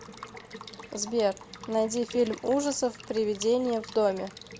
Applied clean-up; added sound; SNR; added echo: none; Water tap, faucet / Water / Liquid; 16 dB; none.